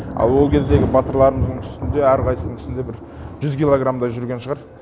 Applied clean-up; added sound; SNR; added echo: none; Thunder; 6 dB; none.